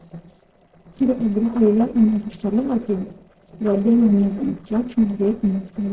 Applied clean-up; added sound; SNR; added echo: neural separator model SepFormer DNS4.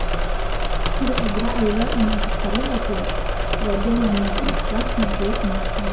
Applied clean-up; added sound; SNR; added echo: none; Engine / Mechanisms; -4 dB; reverberation time 0.6 s.